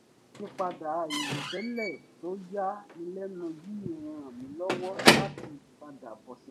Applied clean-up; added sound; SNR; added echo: none; Squeak / Slam / Wood; -5 dB; none.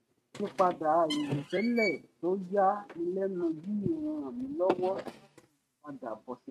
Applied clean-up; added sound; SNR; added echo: neural mask model RNNoise.